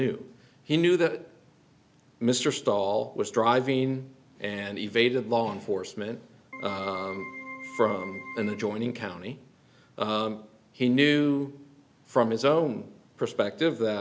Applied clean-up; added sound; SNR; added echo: none; Keyboard (musical); 14 dB; none.